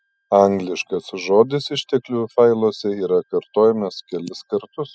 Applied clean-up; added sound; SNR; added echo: classical method spectral subtraction.